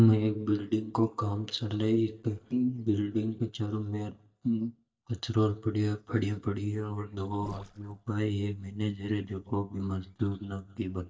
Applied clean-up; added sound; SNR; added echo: neural mask model DeepFilterNet 3.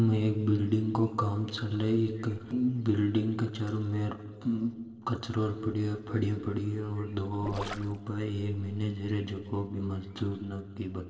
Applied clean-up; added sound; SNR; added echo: neural separator model SepFormer DNS4.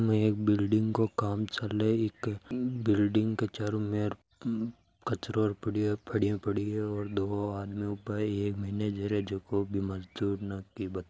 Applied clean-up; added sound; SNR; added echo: none; none; none; none.